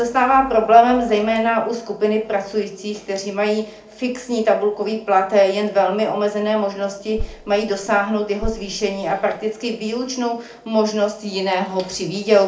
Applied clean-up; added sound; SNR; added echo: none; Thump, thud; 11 dB; reverberation time 0.4 s.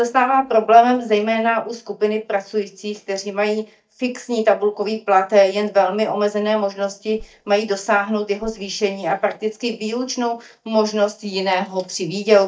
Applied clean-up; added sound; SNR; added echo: neural mask model DeepFilterNet 3.